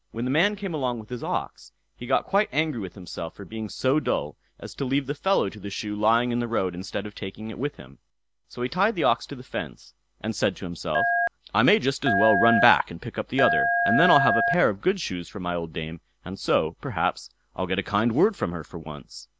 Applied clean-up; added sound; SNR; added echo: none; Telephone; -1 dB; none.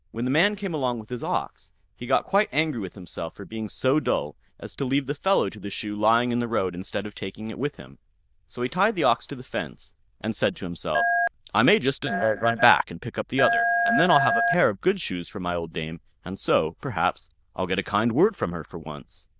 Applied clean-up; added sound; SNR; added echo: neural diffusion model UNIVERSE++.